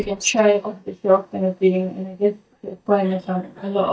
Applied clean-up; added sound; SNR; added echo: neural mask model DeepFilterNet 3.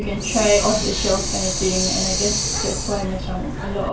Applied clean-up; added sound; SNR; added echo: none; Hiss; 1 dB; reverberation time 0.3 s.